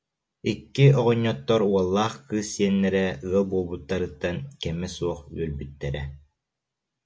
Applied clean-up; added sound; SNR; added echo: none; none; none; none.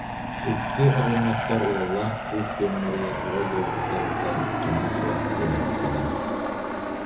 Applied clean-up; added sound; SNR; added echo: none; Aircraft; 0 dB; reverberation time 0.4 s.